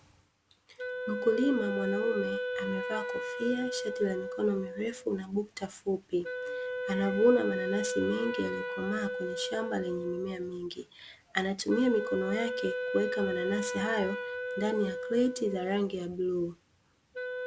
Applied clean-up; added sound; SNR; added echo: none; Wind instrument, woodwind instrument; 5 dB; none.